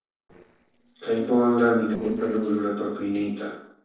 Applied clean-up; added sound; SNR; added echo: neural separator model SepFormer DNS4.